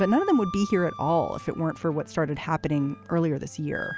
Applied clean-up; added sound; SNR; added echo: none; Wind instrument, woodwind instrument; 15 dB; none.